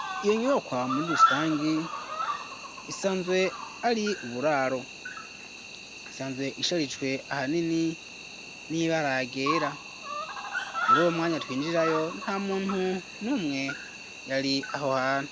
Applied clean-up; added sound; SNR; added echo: none; Cricket; 4 dB; none.